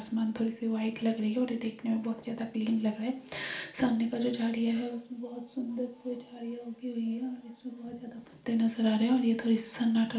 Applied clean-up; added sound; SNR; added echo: none; none; none; reverberation time 0.4 s.